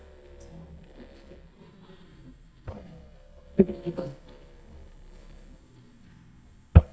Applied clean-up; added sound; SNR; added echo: neural mask model DeepFilterNet 3.